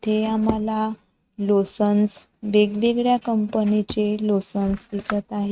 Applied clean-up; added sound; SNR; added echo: neural mask model RNNoise.